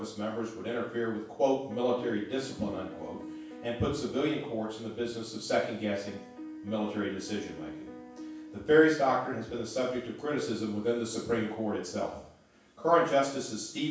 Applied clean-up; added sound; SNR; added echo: none; Piano; 13 dB; reverberation time 0.7 s.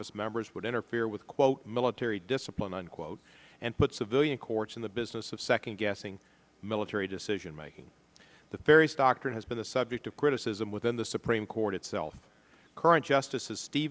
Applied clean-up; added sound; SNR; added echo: none; none; none; none.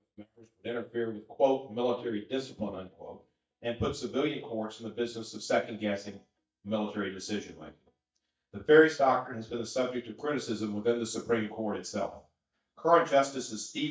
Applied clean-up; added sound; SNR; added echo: neural mask model DeepFilterNet 3.